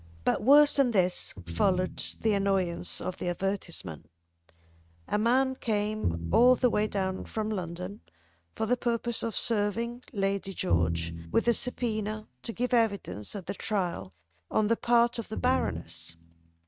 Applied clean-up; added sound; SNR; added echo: neural mask model RNNoise.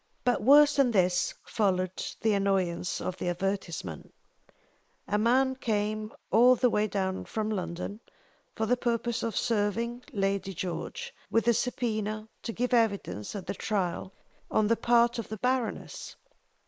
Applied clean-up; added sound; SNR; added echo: neural mask model Resemble Enhance denoiser.